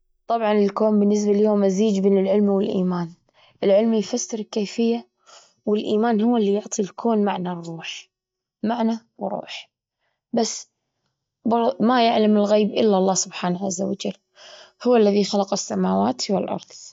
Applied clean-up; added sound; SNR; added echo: neural mask model DeepFilterNet 3.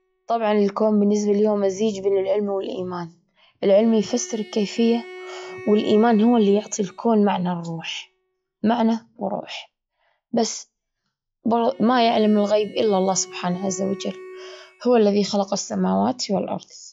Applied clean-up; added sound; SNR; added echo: classical method log-MMSE.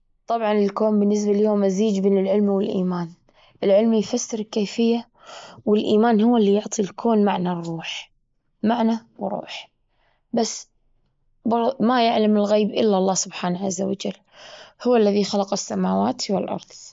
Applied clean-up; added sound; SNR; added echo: neural mask model Resemble Enhance denoiser.